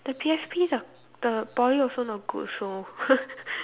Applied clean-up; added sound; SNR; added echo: none; none; none; none.